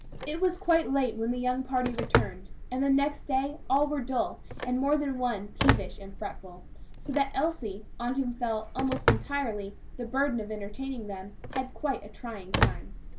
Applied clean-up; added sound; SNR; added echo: none; Telephone; 3 dB; none.